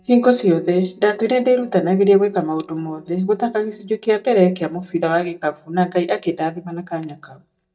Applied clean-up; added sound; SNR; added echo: neural mask model DeepFilterNet 3.